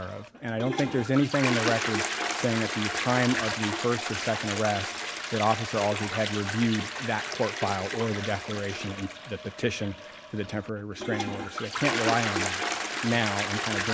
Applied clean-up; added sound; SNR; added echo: none; Toilet flush; 3 dB; none.